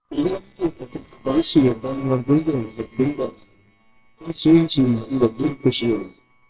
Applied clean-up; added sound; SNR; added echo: neural separator model SepFormer WHAMR!.